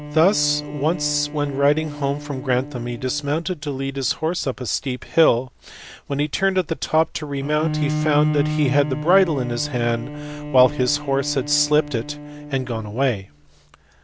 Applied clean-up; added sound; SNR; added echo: none; Bowed string instrument; 8 dB; none.